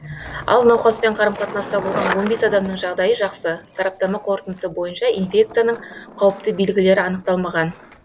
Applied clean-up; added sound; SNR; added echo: none; Skateboard; 14 dB; none.